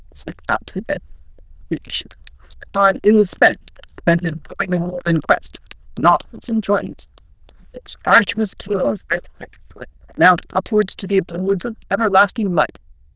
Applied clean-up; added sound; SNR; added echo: neural diffusion model UNIVERSE++.